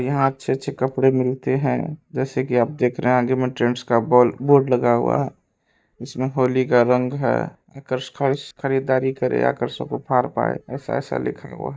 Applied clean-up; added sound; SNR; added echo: neural mask model DeepFilterNet 3.